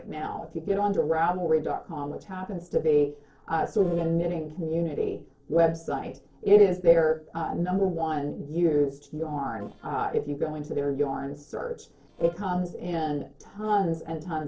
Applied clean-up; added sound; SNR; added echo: neural separator model SepFormer DNS4.